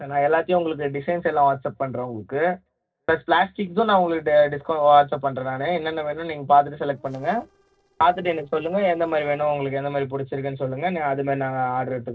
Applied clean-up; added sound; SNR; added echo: neural separator model SepFormer DNS4.